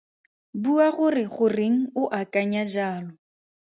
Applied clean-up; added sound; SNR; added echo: none; none; none; none.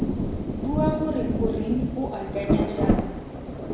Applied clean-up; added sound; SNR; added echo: none; Rain; -4 dB; reverberation time 1.0 s.